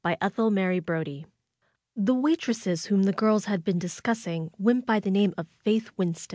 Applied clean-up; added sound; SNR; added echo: none; none; none; none.